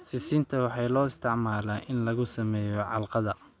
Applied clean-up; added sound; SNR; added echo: none; none; none; none.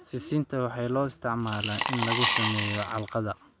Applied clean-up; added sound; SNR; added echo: none; Coin (dropping) / Glass; 1 dB; none.